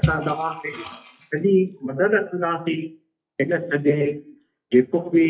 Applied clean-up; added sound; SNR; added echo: classical method WPE with log-MMSE.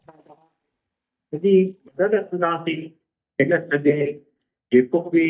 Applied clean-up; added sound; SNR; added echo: neural mask model DeepFilterNet 3.